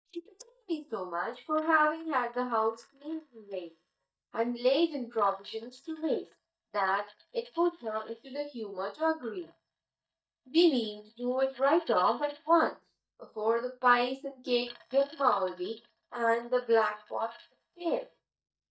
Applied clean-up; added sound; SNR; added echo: neural mask model DeepFilterNet 3.